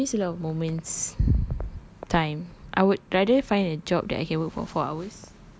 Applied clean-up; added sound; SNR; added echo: none; none; none; none.